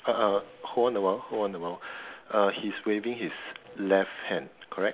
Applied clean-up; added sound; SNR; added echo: none; none; none; none.